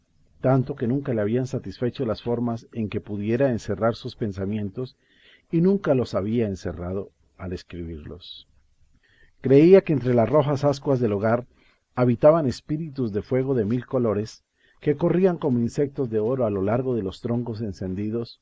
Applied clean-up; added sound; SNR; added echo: none; none; none; none.